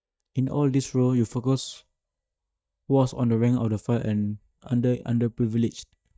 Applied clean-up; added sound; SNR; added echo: neural mask model DeepFilterNet 3.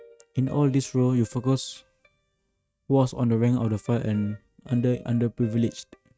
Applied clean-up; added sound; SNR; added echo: neural mask model RNNoise.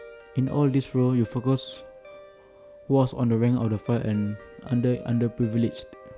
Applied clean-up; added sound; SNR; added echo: none; Guitar; 20 dB; none.